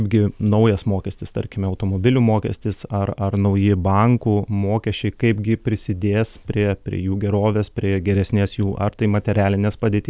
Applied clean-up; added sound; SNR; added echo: none; none; none; none.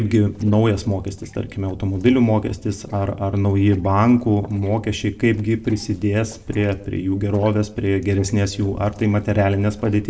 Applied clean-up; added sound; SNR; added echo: neural separator model SepFormer DNS4.